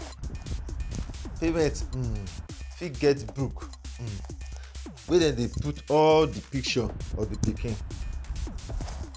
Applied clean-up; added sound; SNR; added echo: none; Drum kit + Wind; 6 dB; none.